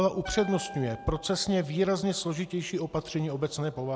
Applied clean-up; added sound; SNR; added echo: none; Wind instrument, woodwind instrument; 15 dB; none.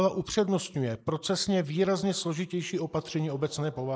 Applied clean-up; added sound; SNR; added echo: neural mask model Resemble Enhance denoiser.